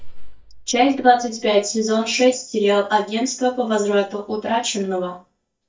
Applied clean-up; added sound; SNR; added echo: neural mask model DeepFilterNet 3.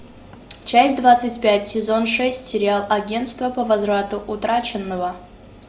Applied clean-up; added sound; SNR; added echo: none; none; none; none.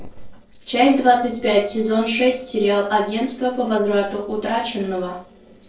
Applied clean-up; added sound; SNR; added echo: neural separator model SepFormer DNS4.